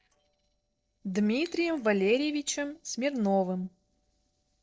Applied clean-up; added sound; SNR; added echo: neural separator model SepFormer DNS4.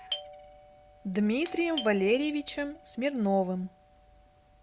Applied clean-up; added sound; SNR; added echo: none; Doorbell; 14 dB; none.